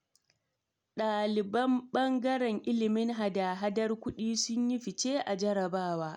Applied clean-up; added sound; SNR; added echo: none; none; none; none.